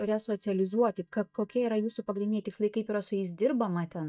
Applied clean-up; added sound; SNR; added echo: neural mask model DeepFilterNet 3.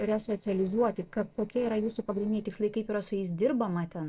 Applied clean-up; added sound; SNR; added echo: neural separator model SepFormer DNS4.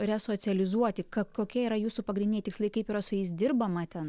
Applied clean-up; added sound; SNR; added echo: none; none; none; none.